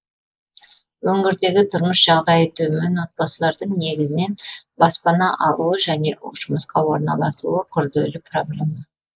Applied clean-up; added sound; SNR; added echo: neural mask model Resemble Enhance denoiser.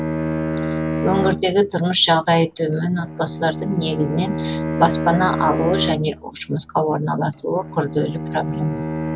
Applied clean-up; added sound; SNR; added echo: none; Bowed string instrument; 5 dB; none.